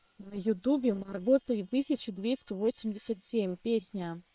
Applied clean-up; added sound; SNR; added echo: neural separator model SepFormer WHAM!.